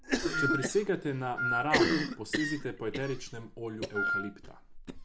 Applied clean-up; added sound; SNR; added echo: none; Wind instrument, woodwind instrument + Cough; -2 dB; none.